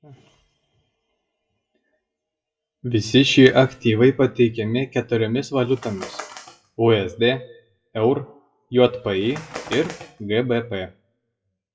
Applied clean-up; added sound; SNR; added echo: classical method WPE with log-MMSE.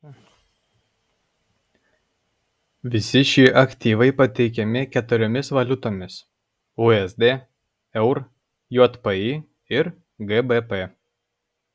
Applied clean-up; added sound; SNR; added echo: none; none; none; none.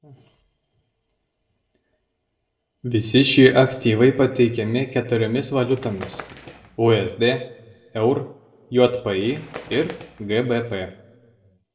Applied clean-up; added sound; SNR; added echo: neural separator model SepFormer DNS4.